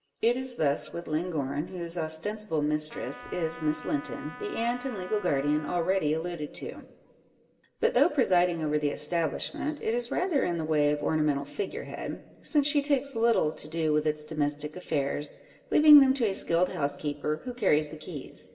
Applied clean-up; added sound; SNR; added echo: none; Trumpet; 16 dB; reverberation time 2.3 s.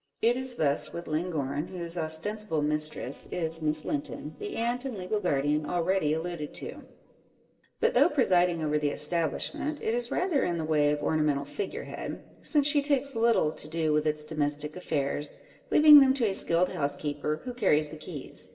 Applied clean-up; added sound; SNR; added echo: neural separator model SepFormer DNS4.